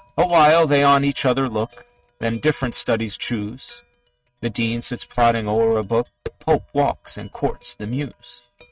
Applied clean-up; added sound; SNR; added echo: neural mask model RNNoise.